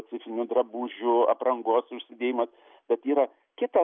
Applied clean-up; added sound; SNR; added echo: none; none; none; none.